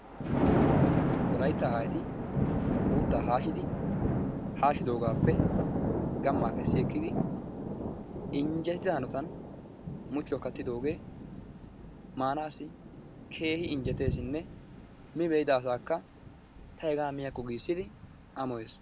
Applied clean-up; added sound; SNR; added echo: none; Thunder; -2 dB; none.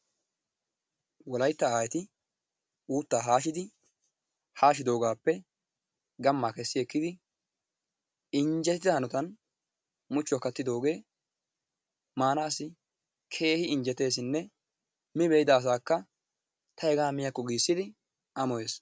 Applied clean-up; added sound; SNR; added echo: none; none; none; none.